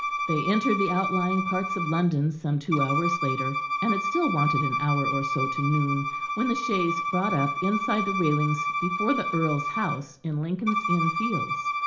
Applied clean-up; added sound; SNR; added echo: none; Bowed string instrument; 2 dB; reverberation time 0.4 s.